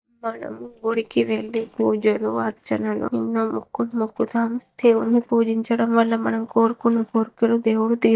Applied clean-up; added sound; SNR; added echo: neural mask model DeepFilterNet 3.